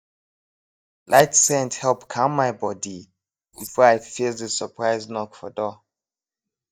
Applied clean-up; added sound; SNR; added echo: neural mask model DeepFilterNet 3.